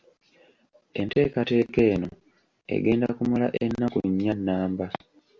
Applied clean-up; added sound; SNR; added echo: none; none; none; none.